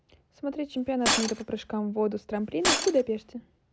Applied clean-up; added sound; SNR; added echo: none; Shatter; 1 dB; none.